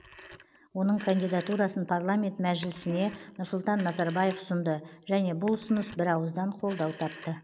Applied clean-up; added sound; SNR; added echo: none; Bowed string instrument + Telephone; 19 dB; none.